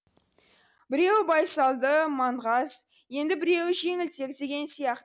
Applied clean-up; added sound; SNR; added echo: none; none; none; none.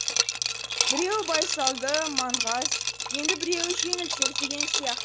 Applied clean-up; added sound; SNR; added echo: none; Liquid; -3 dB; none.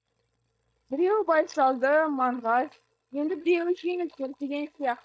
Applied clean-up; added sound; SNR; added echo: neural mask model DeepFilterNet 3.